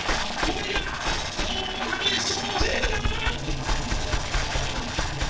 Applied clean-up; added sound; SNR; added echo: neural separator model SepFormer DNS4.